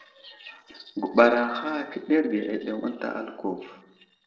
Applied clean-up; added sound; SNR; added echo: neural separator model SepFormer DNS4.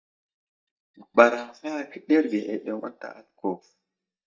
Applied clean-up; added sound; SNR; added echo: neural mask model DeepFilterNet 3.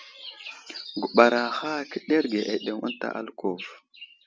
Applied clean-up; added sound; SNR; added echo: none; none; none; none.